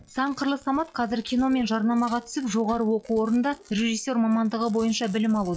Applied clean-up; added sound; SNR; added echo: classical method log-MMSE.